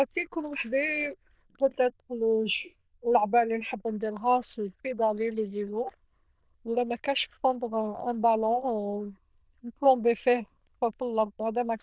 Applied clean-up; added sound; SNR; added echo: neural diffusion model UNIVERSE++.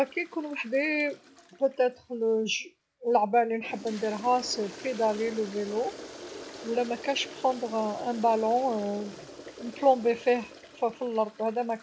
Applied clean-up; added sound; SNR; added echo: none; Toilet flush; 16 dB; none.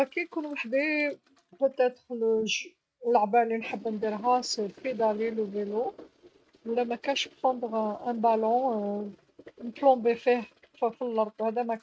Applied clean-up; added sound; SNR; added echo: neural mask model RNNoise.